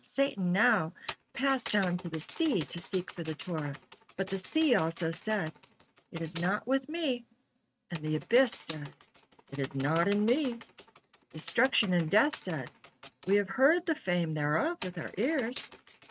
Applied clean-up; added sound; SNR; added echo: neural mask model RNNoise.